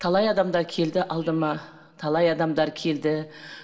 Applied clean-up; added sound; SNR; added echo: none; none; none; reverberation time 1.0 s.